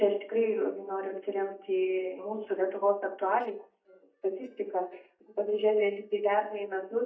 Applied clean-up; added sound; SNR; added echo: neural mask model DeepFilterNet 3.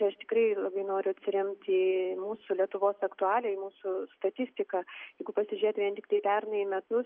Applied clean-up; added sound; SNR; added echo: none; none; none; none.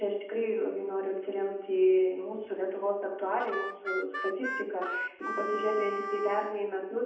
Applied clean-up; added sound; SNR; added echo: none; Harmonica; 6 dB; reverberation time 0.8 s.